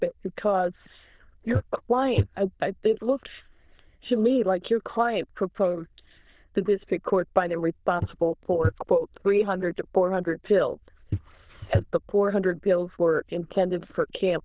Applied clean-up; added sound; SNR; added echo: neural diffusion model UNIVERSE++.